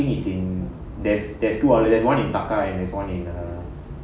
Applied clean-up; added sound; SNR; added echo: none; none; none; none.